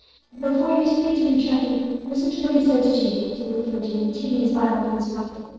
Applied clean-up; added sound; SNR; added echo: neural separator model SepFormer DNS4.